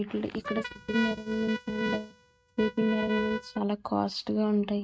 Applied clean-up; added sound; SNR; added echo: neural mask model RNNoise.